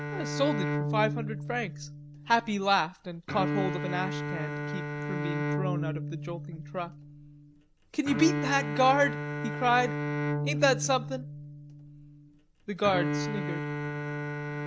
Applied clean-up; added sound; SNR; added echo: none; Bowed string instrument; 3 dB; none.